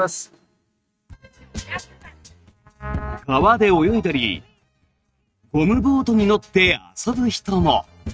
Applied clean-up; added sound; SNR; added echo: neural mask model RNNoise.